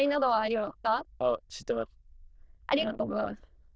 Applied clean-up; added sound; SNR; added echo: neural diffusion model UNIVERSE++.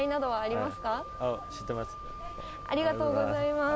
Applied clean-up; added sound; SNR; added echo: none; Wind instrument, woodwind instrument; 12 dB; none.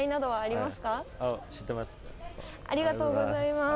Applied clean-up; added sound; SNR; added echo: none; none; none; none.